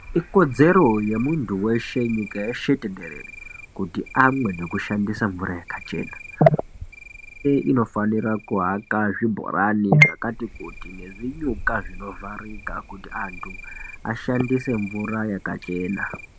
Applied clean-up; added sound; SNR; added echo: none; Cricket; 16 dB; none.